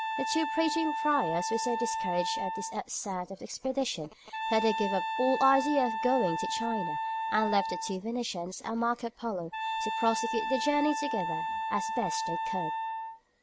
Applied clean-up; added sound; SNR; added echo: none; Wind instrument, woodwind instrument; 3 dB; none.